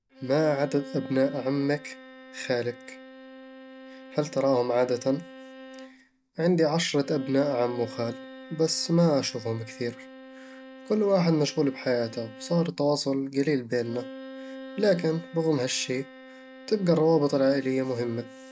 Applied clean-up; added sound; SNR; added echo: none; Bowed string instrument; 17 dB; none.